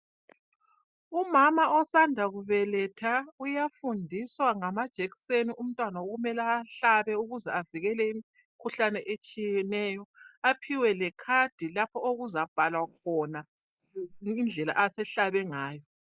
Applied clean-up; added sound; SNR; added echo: neural mask model Resemble Enhance denoiser.